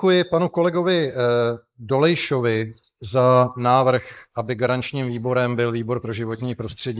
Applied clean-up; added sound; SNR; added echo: neural mask model Resemble Enhance denoiser.